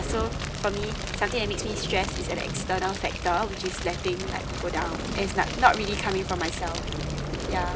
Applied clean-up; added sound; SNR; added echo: none; Fire; 2 dB; reverberation time 0.3 s.